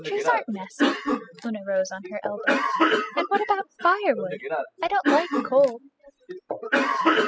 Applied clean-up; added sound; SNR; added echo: classical method spectral subtraction.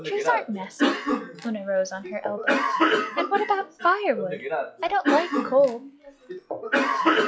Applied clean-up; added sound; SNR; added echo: classical method log-MMSE.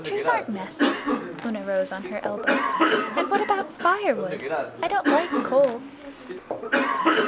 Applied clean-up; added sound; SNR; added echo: none; Cough; -1 dB; none.